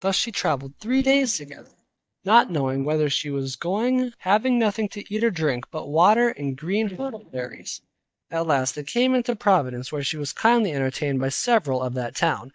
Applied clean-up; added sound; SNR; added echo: neural mask model DeepFilterNet 3.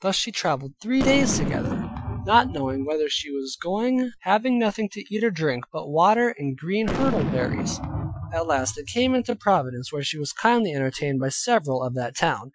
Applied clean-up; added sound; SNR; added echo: classical method Wiener filter.